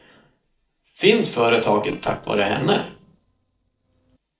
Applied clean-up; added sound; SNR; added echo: neural separator model SepFormer DNS4.